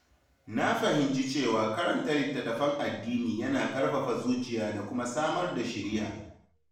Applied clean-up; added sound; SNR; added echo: none; none; none; reverberation time 0.7 s.